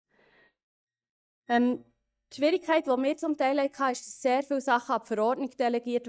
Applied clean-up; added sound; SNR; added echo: neural mask model DeepFilterNet 3.